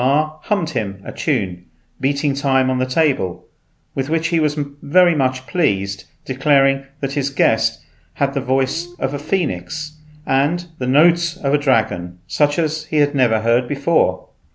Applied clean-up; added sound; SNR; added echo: none; Guitar; 20 dB; none.